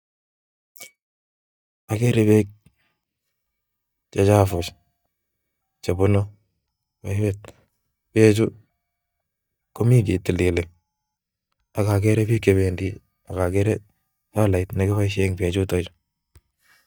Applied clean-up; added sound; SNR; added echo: neural mask model DeepFilterNet 3.